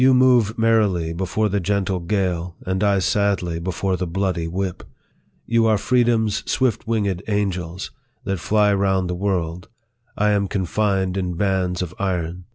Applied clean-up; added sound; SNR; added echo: none; none; none; none.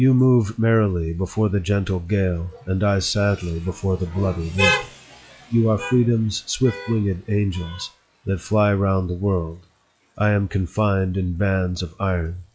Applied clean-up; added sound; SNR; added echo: classical method log-MMSE.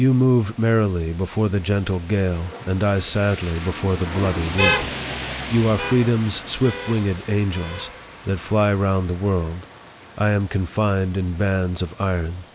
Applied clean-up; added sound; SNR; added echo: none; Rain; 10 dB; none.